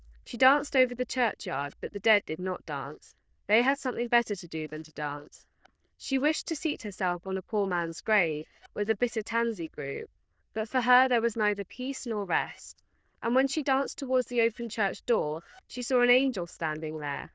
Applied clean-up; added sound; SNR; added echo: neural diffusion model UNIVERSE++.